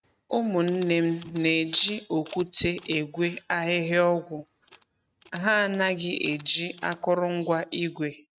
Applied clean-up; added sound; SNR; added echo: neural mask model RNNoise.